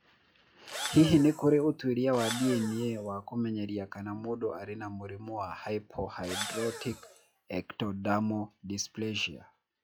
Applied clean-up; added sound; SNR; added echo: classical method log-MMSE.